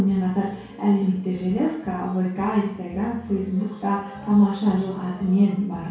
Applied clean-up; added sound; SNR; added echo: none; none; none; reverberation time 0.6 s.